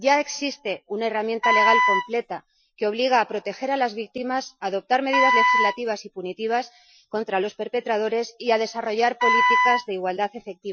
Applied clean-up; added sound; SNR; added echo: classical method Wiener filter.